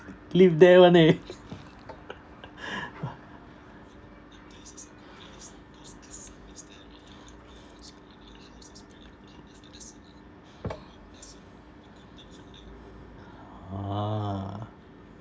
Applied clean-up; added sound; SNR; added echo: none; none; none; none.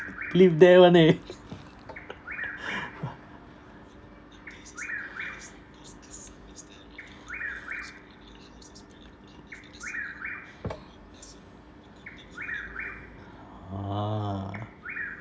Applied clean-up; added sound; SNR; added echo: none; Bird vocalization, bird call, bird song; 14 dB; none.